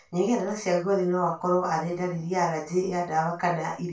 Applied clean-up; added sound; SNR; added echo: none; none; none; reverberation time 0.2 s.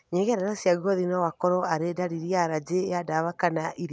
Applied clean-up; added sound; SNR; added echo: none; none; none; none.